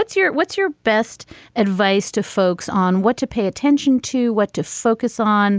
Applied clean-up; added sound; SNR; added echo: none; none; none; none.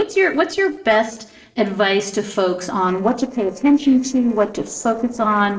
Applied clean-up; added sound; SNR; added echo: neural separator model SepFormer DNS4.